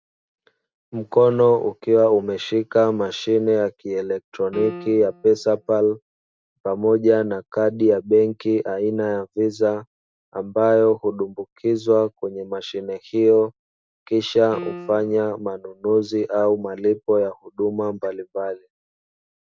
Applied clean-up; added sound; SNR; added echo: none; Piano; 16 dB; none.